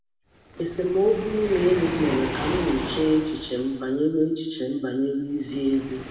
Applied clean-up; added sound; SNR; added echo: none; Waves, surf; 10 dB; reverberation time 1.0 s.